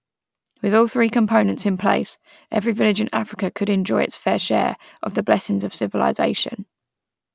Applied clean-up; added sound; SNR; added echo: none; none; none; none.